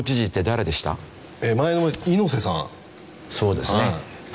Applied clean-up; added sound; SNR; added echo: none; Shatter; 17 dB; none.